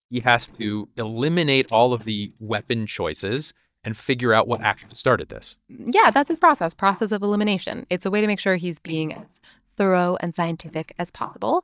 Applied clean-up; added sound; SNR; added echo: neural mask model DeepFilterNet 3.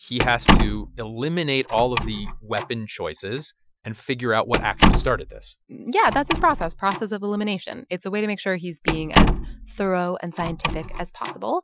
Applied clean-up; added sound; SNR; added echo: classical method Wiener filter.